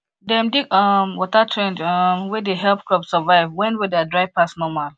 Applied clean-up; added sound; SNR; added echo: none; none; none; none.